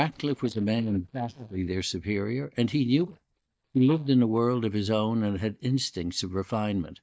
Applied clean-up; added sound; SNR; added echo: neural mask model DeepFilterNet 3.